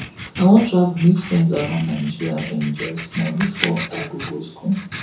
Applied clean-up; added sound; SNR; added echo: none; Writing; 12 dB; reverberation time 0.6 s.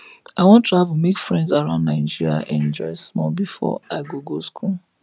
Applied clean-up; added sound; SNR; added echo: none; none; none; none.